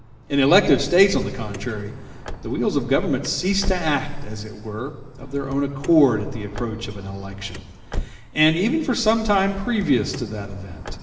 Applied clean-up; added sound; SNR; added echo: none; Car; 13 dB; reverberation time 2.9 s.